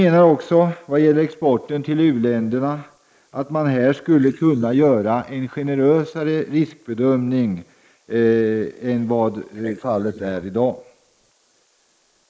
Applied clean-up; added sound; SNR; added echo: neural mask model Resemble Enhance denoiser.